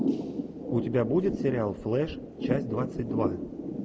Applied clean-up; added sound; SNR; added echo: none; Thunder / Rain; 2 dB; none.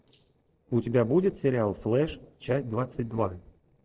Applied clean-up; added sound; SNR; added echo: neural separator model SepFormer DNS4.